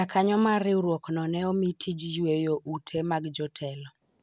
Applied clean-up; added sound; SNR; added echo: none; none; none; none.